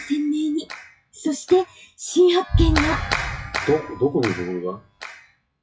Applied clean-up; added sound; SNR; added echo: classical method WPE with log-MMSE.